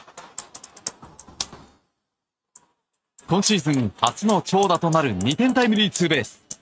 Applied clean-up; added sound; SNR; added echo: neural mask model RNNoise.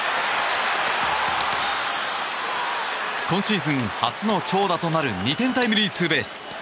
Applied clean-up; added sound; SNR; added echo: none; Computer keyboard; 16 dB; none.